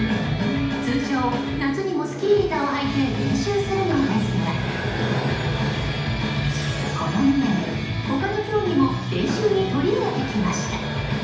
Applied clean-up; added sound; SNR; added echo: none; none; none; reverberation time 0.8 s.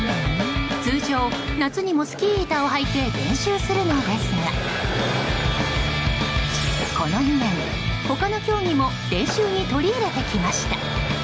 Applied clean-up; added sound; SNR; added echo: none; none; none; none.